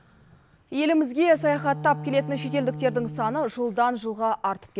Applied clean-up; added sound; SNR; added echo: none; Wind instrument, woodwind instrument; 13 dB; none.